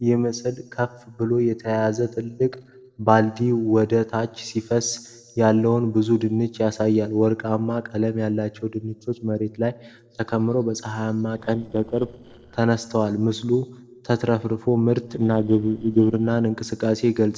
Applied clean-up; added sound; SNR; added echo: neural separator model SepFormer DNS4.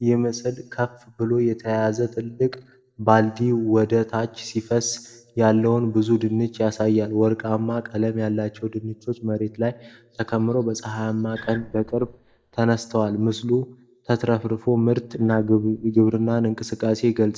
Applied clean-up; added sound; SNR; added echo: neural mask model DeepFilterNet 3.